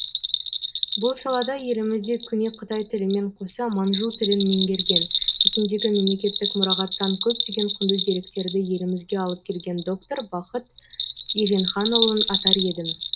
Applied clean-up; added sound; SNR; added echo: none; Bell; 2 dB; reverberation time 0.3 s.